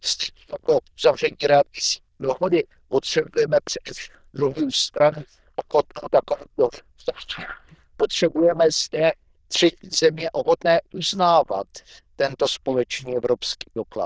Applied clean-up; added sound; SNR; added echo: neural diffusion model UNIVERSE++.